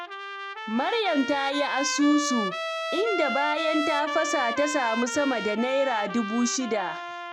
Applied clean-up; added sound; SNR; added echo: none; Trumpet; 5 dB; none.